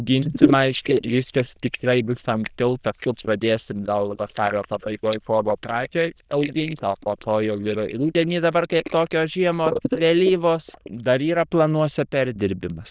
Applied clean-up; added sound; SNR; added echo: neural diffusion model UNIVERSE++.